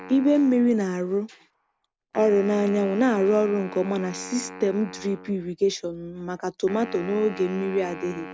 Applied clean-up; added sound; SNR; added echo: none; Wind instrument, woodwind instrument; 16 dB; none.